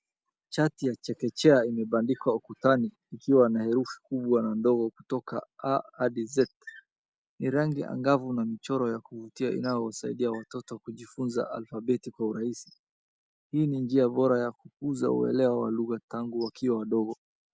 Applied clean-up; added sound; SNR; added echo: none; none; none; none.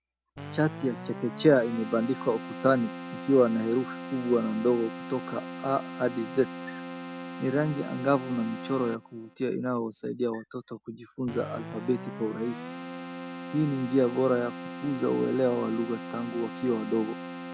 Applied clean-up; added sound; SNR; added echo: none; Keyboard (musical); 11 dB; none.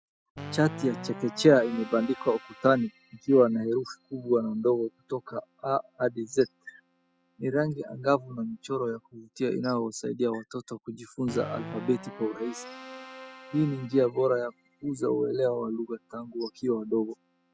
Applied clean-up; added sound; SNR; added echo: classical method spectral subtraction.